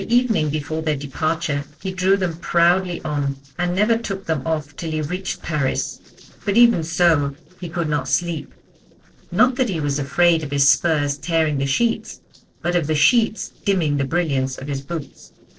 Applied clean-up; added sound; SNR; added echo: neural separator model SepFormer DNS4.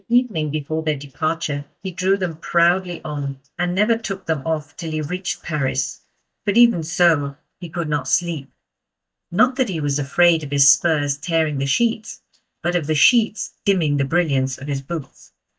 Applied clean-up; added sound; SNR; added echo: neural mask model DeepFilterNet 3.